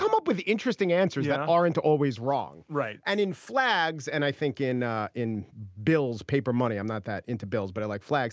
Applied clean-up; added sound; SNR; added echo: none; none; none; none.